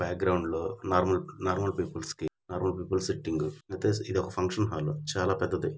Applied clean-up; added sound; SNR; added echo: none; none; none; none.